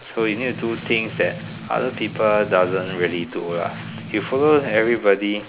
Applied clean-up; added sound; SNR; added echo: none; Strum; 12 dB; none.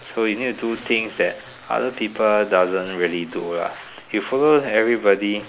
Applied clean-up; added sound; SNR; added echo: none; none; none; none.